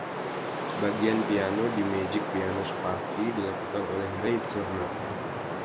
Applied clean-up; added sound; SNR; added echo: none; Wind; 2 dB; none.